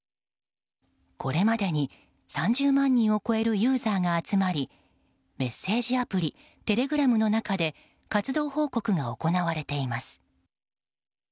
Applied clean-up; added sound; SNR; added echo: none; none; none; none.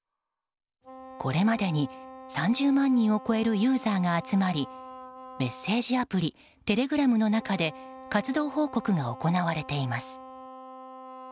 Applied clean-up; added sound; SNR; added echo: none; Wind instrument, woodwind instrument; 17 dB; none.